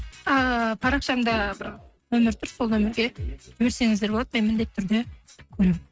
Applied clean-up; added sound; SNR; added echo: neural mask model RNNoise.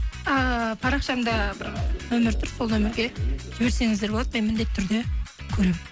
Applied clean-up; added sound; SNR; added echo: none; Train; 17 dB; none.